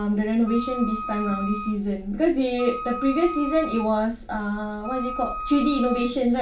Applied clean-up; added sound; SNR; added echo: none; Wind instrument, woodwind instrument; 10 dB; reverberation time 0.2 s.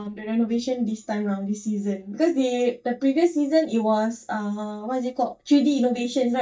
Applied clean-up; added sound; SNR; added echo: neural mask model DeepFilterNet 3.